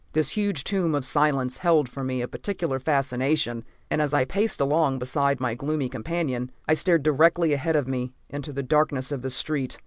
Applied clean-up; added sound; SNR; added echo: none; none; none; none.